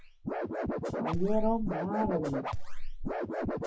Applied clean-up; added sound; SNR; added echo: classical method WPE with log-MMSE.